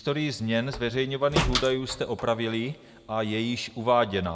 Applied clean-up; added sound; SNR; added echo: none; Slam; 7 dB; reverberation time 0.8 s.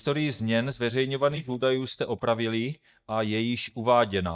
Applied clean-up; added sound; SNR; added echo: neural mask model DeepFilterNet 3.